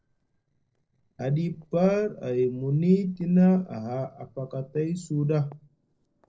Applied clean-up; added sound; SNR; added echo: neural separator model SepFormer DNS4.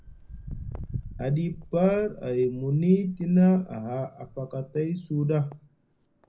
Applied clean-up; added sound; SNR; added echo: none; Walk, footsteps; 16 dB; reverberation time 0.4 s.